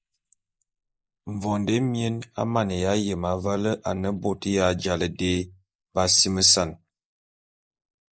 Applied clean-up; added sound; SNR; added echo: neural mask model Resemble Enhance denoiser.